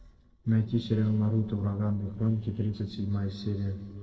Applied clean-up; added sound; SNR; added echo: neural separator model SepFormer DNS4.